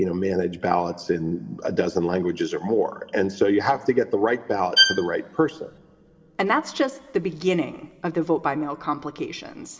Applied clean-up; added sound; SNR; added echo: none; Bowed string instrument; -1 dB; reverberation time 2.6 s.